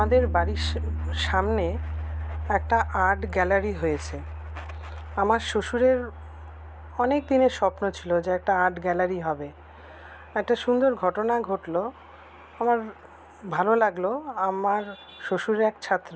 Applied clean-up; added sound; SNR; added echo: none; Piano; 9 dB; none.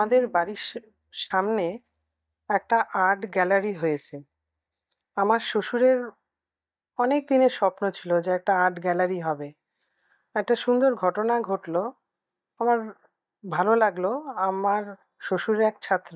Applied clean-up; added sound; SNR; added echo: neural mask model DeepFilterNet 3.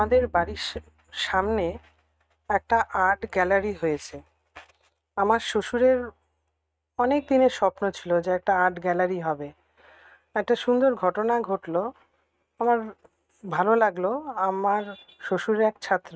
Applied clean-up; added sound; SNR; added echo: neural mask model RNNoise.